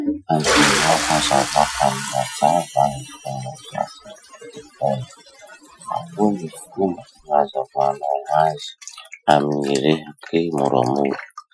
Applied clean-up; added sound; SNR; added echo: classical method Wiener filter.